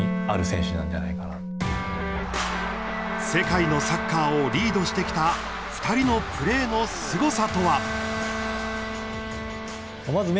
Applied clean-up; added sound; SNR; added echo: none; Bowed string instrument + Musical instrument; 6 dB; none.